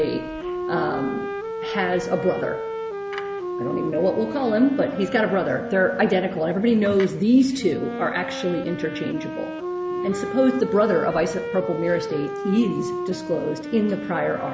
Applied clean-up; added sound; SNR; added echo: none; Wind instrument, woodwind instrument; 7 dB; none.